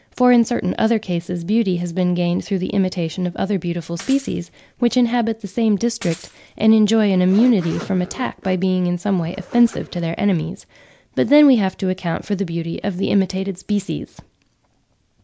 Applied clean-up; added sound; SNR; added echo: none; Shatter / Crushing + Zipper (clothing); 20 dB; none.